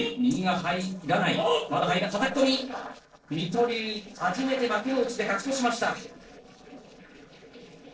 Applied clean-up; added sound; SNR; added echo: neural separator model SepFormer DNS4.